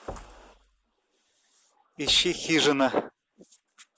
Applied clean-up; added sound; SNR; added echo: none; Knock / Wood / Percussion; 19 dB; none.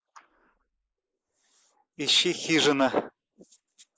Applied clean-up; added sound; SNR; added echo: neural mask model Resemble Enhance denoiser.